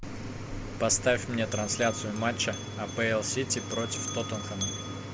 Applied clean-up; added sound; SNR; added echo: none; Bell; 11 dB; none.